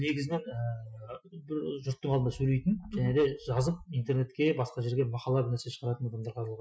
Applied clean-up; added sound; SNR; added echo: classical method Wiener filter.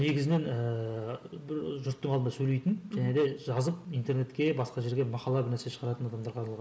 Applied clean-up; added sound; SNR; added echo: none; none; none; none.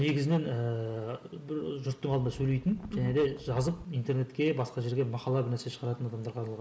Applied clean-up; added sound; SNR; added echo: none; Wind; 16 dB; none.